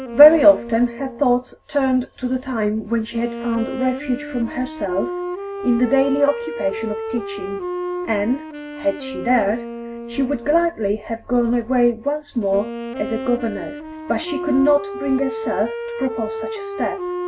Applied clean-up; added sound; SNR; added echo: none; Wind instrument, woodwind instrument; 9 dB; none.